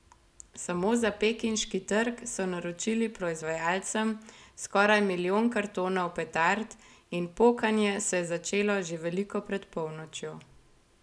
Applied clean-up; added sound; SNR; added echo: none; none; none; none.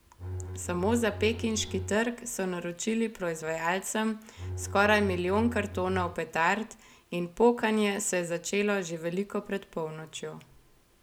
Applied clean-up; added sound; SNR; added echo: none; Bowed string instrument; 8 dB; none.